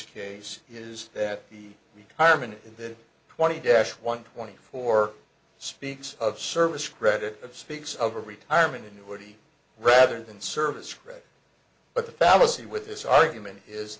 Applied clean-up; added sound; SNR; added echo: none; none; none; none.